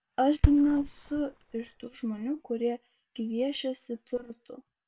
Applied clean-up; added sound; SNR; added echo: neural separator model SepFormer WHAM!.